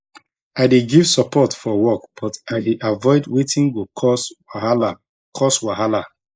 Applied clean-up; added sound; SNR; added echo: neural mask model Resemble Enhance denoiser.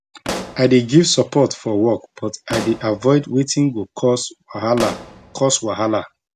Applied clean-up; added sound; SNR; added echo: none; Explosion; 13 dB; none.